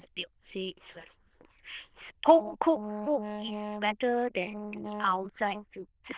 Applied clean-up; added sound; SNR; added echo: neural diffusion model UNIVERSE++.